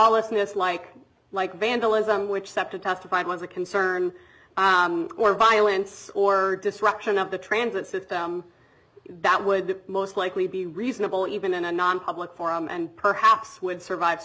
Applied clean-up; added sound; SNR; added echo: none; none; none; none.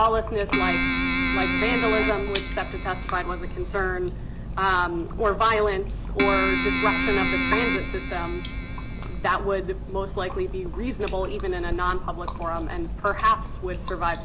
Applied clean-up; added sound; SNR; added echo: none; Keyboard (musical) + Chewing, mastication; 1 dB; none.